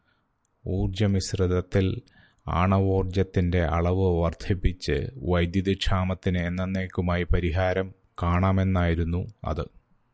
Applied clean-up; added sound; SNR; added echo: none; none; none; none.